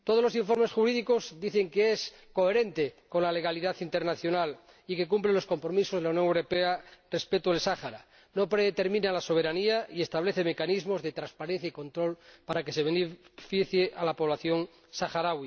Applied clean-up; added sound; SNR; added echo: none; none; none; none.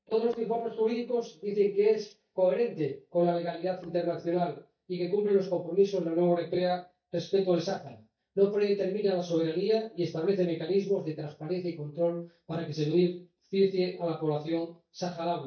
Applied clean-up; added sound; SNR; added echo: neural mask model DeepFilterNet 3.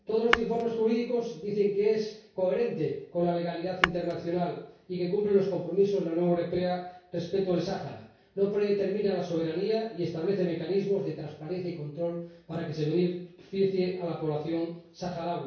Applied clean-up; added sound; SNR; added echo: none; Tap / Glass; 2 dB; reverberation time 0.6 s.